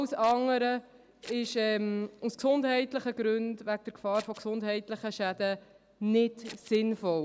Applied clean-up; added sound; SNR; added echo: none; Scissors; 19 dB; none.